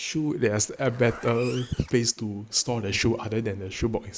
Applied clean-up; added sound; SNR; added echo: neural mask model Resemble Enhance denoiser.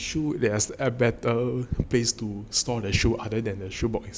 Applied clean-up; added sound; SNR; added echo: none; none; none; none.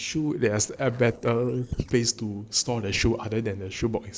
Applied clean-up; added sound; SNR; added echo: neural separator model SepFormer DNS4.